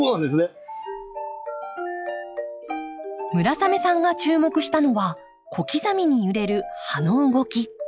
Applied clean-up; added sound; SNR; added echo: classical method log-MMSE.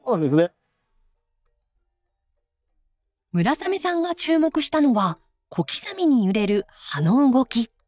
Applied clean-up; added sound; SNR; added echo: neural mask model DeepFilterNet 3.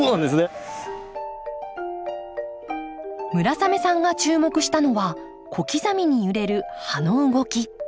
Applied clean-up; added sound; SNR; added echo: none; none; none; none.